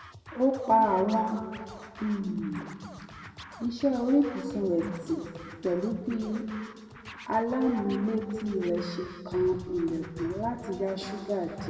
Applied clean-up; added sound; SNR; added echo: none; Scratching (performance technique); 16 dB; reverberation time 2.0 s.